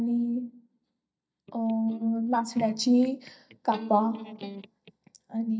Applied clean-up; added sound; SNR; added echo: neural mask model DeepFilterNet 3.